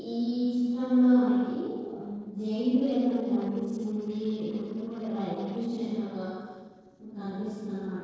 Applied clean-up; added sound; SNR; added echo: neural separator model SepFormer DNS4.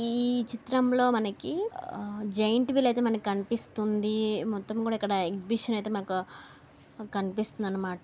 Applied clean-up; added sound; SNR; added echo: none; none; none; none.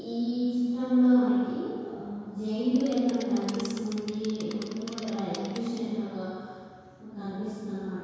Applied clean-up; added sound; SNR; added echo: none; Insect; 17 dB; reverberation time 2.0 s.